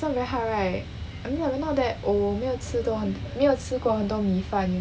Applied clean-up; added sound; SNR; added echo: none; none; none; none.